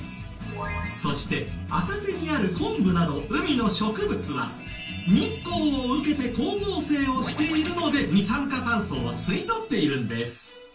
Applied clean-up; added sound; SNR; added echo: none; none; none; reverberation time 0.2 s.